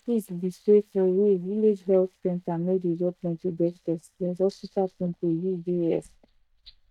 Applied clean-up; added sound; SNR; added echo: neural mask model DeepFilterNet 3.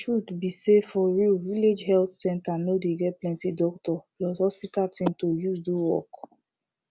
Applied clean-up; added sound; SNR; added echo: none; none; none; none.